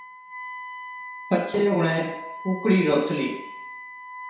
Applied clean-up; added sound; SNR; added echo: none; Wind instrument, woodwind instrument; 13 dB; reverberation time 0.7 s.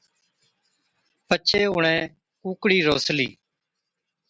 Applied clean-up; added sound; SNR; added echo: none; none; none; none.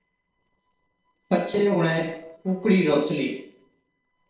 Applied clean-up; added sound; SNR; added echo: neural separator model SepFormer DNS4.